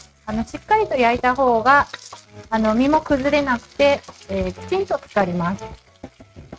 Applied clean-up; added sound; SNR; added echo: neural mask model RNNoise.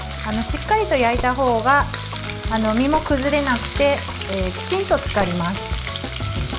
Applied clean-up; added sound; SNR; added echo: none; Coin (dropping); 18 dB; none.